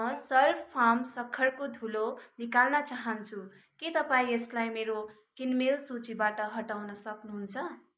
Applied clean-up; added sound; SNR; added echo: neural mask model Resemble Enhance denoiser.